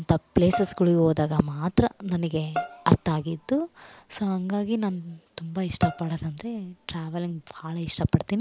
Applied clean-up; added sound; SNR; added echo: none; Bowed string instrument; 13 dB; none.